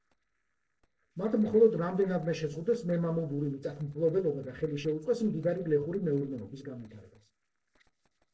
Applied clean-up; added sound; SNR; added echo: neural separator model SepFormer DNS4.